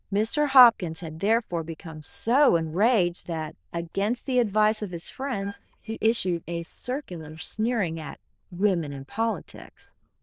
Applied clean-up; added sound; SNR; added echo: neural diffusion model UNIVERSE++.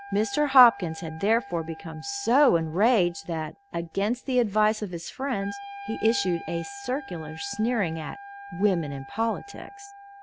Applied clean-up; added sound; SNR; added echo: none; Wind instrument, woodwind instrument; 17 dB; none.